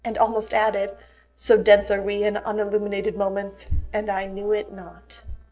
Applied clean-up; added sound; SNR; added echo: neural separator model SepFormer DNS4.